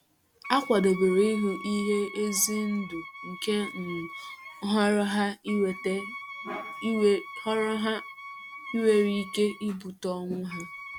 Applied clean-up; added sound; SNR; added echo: none; Wind instrument, woodwind instrument; 14 dB; none.